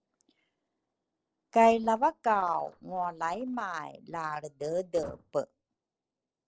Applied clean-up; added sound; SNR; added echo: neural separator model SepFormer DNS4.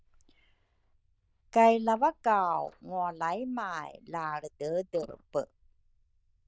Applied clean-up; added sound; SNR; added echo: neural diffusion model UNIVERSE++.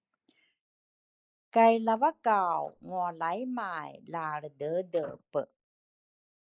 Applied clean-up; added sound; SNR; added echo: neural mask model Resemble Enhance denoiser.